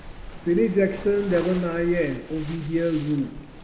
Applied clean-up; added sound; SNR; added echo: none; Waves, surf; 14 dB; reverberation time 1.7 s.